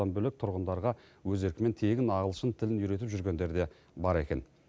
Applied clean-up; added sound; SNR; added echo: none; none; none; none.